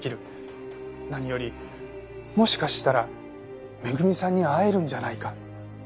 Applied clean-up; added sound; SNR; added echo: none; none; none; none.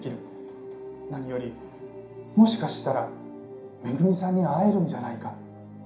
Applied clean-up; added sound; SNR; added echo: none; none; none; reverberation time 0.5 s.